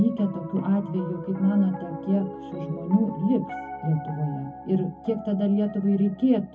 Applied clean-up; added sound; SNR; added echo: none; Piano; 13 dB; reverberation time 0.3 s.